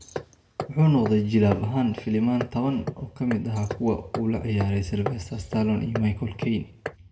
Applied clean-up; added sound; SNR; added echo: none; Hammer; 12 dB; reverberation time 0.6 s.